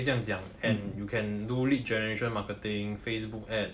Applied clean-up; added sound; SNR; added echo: none; none; none; none.